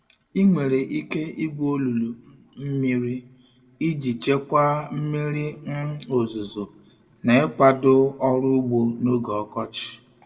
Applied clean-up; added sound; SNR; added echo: none; none; none; reverberation time 0.6 s.